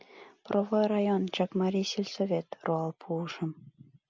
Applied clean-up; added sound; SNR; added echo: none; none; none; none.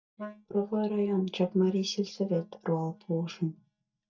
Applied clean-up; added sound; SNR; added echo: neural mask model DeepFilterNet 3.